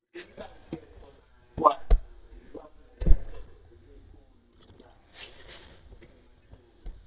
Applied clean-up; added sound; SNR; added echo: neural mask model DeepFilterNet 3.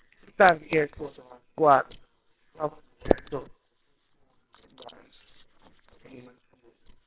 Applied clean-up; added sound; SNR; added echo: neural separator model SepFormer WHAMR!.